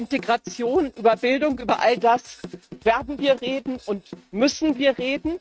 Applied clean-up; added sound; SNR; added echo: neural mask model RNNoise.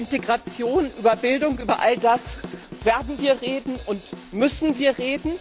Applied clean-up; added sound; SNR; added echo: none; Drum / Drum kit; 15 dB; none.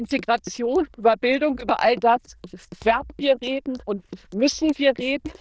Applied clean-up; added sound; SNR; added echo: neural diffusion model UNIVERSE++.